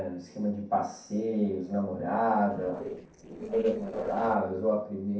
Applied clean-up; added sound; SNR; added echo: neural separator model SepFormer DNS4.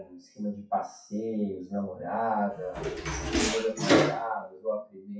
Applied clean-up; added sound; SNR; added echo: classical method WPE with log-MMSE.